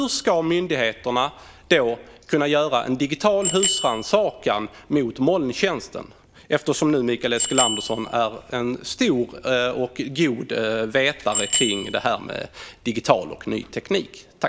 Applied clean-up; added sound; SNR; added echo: none; Bicycle bell; 9 dB; none.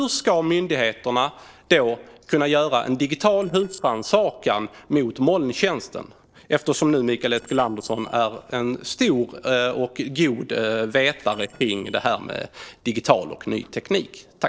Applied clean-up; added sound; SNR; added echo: neural separator model SepFormer DNS4.